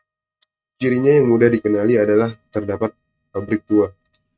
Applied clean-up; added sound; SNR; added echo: neural mask model RNNoise.